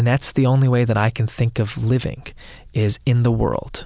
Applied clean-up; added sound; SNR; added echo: none; none; none; none.